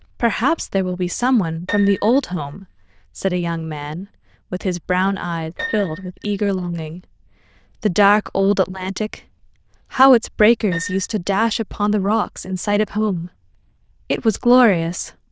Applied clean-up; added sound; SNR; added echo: neural diffusion model UNIVERSE++.